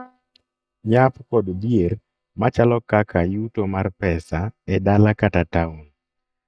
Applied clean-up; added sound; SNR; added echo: neural mask model DeepFilterNet 3.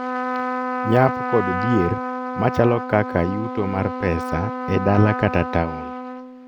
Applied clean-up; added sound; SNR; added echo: none; Trumpet; 5 dB; none.